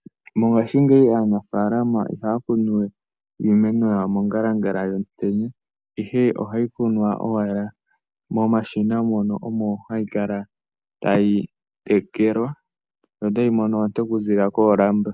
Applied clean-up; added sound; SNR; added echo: none; none; none; none.